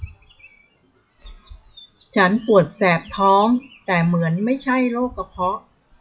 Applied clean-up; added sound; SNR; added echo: classical method WPE with log-MMSE.